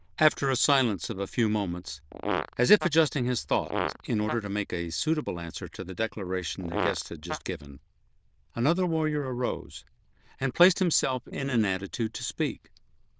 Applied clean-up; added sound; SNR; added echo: neural diffusion model UNIVERSE++.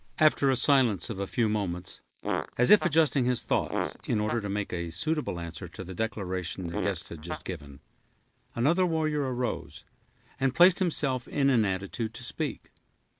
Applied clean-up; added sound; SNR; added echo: neural mask model Resemble Enhance denoiser.